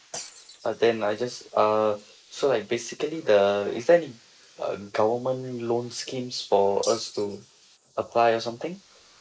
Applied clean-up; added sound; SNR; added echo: neural mask model Resemble Enhance denoiser.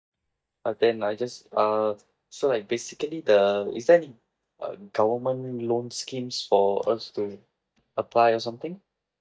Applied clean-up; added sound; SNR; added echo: neural mask model DeepFilterNet 3.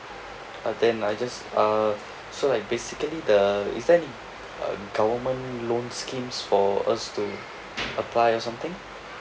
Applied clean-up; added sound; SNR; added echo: none; none; none; none.